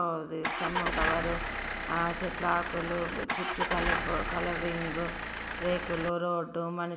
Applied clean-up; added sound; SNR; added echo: none; Engine starting / Car; 0 dB; none.